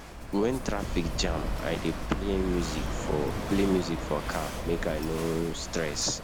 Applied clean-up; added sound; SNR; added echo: none; Walk, footsteps / Waves, surf / Wind; 3 dB; none.